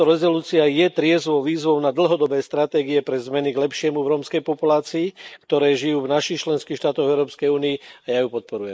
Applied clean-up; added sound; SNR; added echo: neural mask model Resemble Enhance denoiser.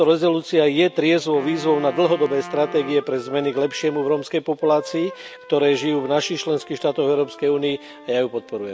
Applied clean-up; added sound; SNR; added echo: none; Wind instrument, woodwind instrument + Wind instrument, woodwind instrument; 17 dB; none.